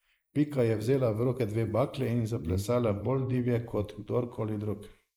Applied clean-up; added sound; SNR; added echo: neural mask model Resemble Enhance denoiser.